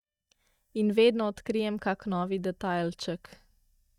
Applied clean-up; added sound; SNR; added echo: neural mask model DeepFilterNet 3.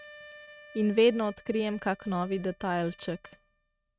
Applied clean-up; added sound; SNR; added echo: neural mask model RNNoise.